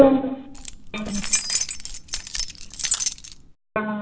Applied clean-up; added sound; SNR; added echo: none; Keys jangling; 2 dB; reverberation time 0.7 s.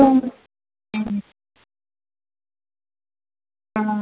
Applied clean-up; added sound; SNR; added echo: none; none; none; none.